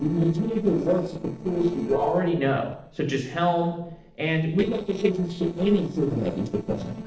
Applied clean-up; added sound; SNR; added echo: neural separator model SepFormer DNS4.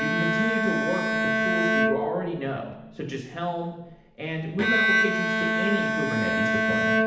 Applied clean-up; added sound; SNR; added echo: none; Bowed string instrument; -5 dB; reverberation time 0.8 s.